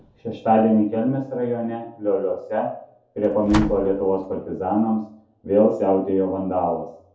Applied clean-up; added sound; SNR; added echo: none; Slam; 10 dB; reverberation time 0.5 s.